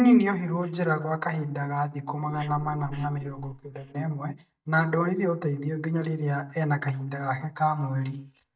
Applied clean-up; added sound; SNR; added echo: neural mask model DeepFilterNet 3.